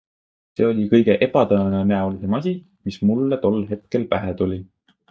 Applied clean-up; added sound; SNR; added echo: neural mask model DeepFilterNet 3.